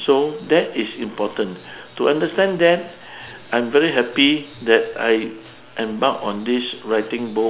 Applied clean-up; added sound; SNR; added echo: none; none; none; none.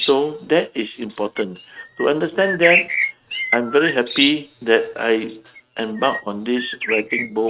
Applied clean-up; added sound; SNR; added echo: neural mask model RNNoise.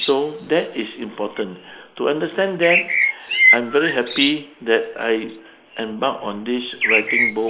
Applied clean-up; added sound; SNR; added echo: neural mask model Resemble Enhance denoiser.